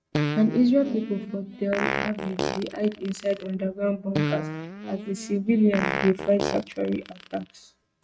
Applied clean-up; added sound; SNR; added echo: neural mask model RNNoise.